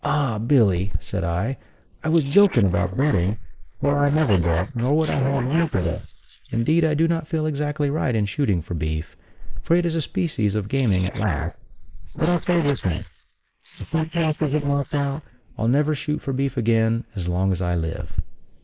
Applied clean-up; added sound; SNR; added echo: neural mask model Resemble Enhance denoiser.